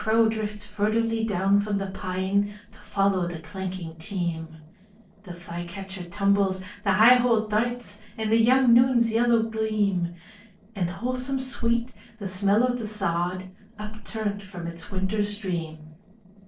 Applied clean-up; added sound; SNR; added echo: neural separator model SepFormer DNS4.